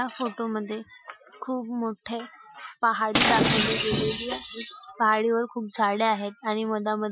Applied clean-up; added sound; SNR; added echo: classical method Wiener filter.